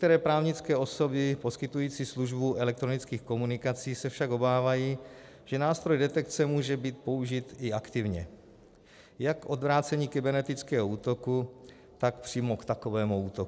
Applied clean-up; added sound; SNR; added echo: none; none; none; none.